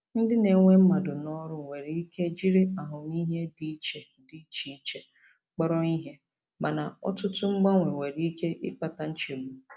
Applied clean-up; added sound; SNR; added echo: none; none; none; none.